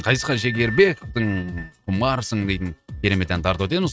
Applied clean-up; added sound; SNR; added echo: neural mask model RNNoise.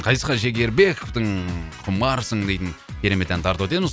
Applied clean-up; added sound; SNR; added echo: none; none; none; none.